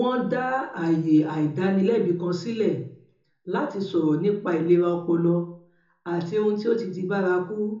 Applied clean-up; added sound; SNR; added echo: none; none; none; reverberation time 0.6 s.